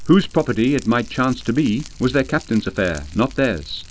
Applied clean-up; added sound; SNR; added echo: none; Fire; 16 dB; none.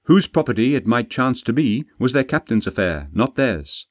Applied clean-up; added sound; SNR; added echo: none; none; none; none.